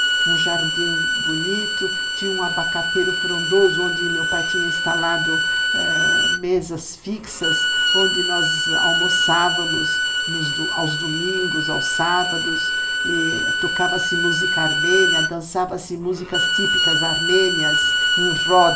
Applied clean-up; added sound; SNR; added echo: none; Bowed string instrument; -4 dB; reverberation time 0.5 s.